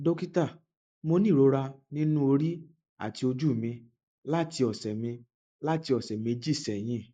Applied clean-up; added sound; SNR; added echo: neural mask model Resemble Enhance denoiser.